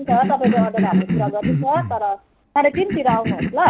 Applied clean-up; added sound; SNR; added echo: none; Cough; 2 dB; none.